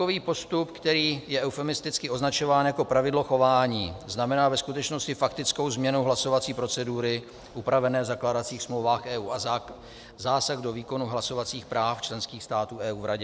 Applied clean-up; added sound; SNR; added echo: none; none; none; none.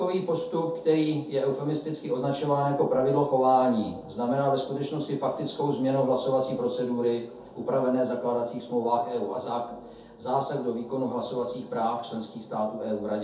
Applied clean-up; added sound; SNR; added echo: none; none; none; reverberation time 0.5 s.